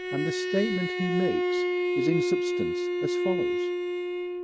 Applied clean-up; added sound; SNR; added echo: neural mask model RNNoise.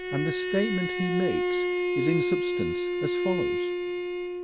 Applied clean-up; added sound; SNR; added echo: none; Bowed string instrument; -3 dB; none.